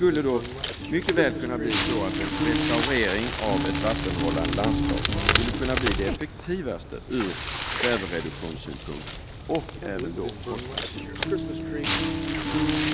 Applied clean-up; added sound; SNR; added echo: none; Crackle; -2 dB; none.